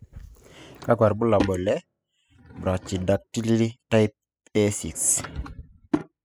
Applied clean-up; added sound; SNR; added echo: classical method spectral subtraction.